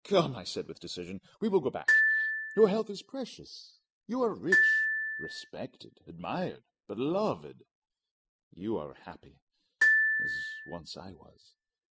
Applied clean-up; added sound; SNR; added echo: classical method spectral subtraction.